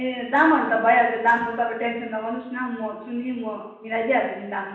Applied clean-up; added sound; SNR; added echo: none; none; none; reverberation time 0.9 s.